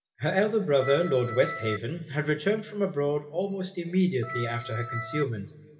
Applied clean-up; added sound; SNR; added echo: none; Organ; 9 dB; reverberation time 1.3 s.